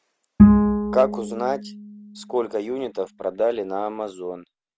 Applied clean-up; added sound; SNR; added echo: none; Bowed string instrument; -5 dB; none.